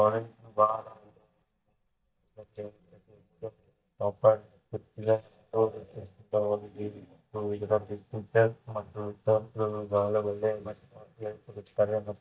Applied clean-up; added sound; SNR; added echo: neural mask model DeepFilterNet 3.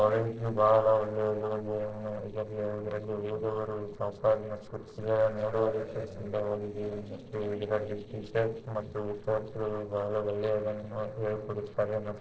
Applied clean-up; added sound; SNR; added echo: neural separator model SepFormer DNS4.